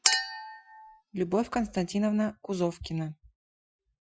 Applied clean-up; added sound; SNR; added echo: classical method Wiener filter.